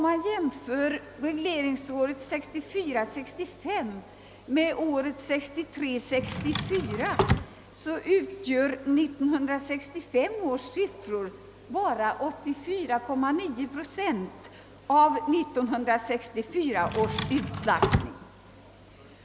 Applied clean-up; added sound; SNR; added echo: none; Drawer open or close; 2 dB; none.